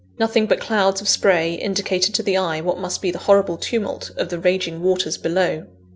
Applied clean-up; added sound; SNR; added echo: none; none; none; none.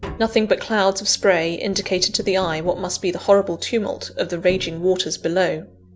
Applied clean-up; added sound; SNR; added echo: none; Tap; 20 dB; none.